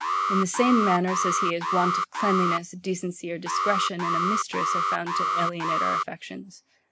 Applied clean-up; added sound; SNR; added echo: none; Alarm; -1 dB; none.